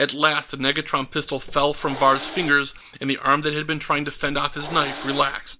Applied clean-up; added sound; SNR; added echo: none; Hiss; 13 dB; none.